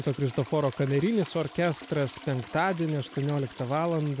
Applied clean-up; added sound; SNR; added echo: none; Trickle, dribble / Toilet flush; 17 dB; none.